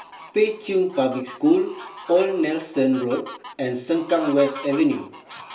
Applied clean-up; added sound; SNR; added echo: none; Fowl; 18 dB; reverberation time 0.3 s.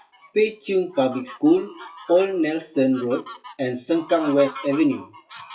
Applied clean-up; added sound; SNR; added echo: classical method WPE with log-MMSE.